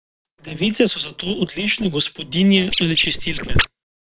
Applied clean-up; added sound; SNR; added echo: neural separator model SepFormer WHAM!.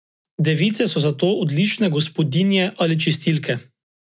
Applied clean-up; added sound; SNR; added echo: none; none; none; none.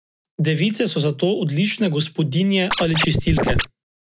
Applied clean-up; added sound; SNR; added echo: none; Scratching (performance technique); 0 dB; none.